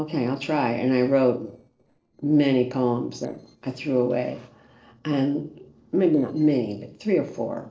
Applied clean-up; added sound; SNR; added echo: neural separator model SepFormer DNS4.